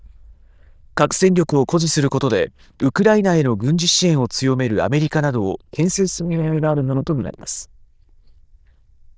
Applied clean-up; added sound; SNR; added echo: neural diffusion model UNIVERSE++.